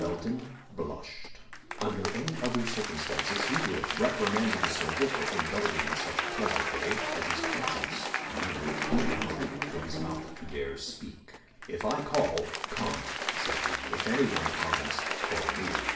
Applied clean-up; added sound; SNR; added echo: none; Applause / Crowd; 0 dB; reverberation time 0.6 s.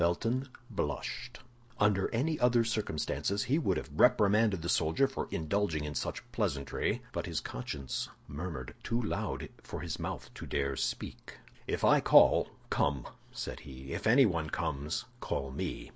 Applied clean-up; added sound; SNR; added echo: none; none; none; none.